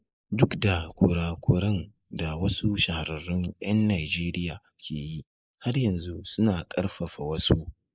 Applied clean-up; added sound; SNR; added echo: neural mask model Resemble Enhance denoiser.